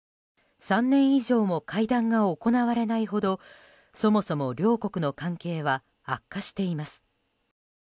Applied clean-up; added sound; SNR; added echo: none; none; none; none.